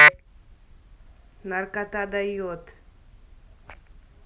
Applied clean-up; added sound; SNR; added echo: none; none; none; none.